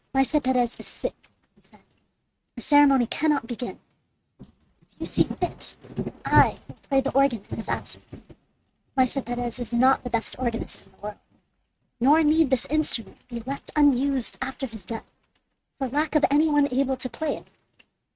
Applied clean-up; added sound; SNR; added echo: neural mask model RNNoise.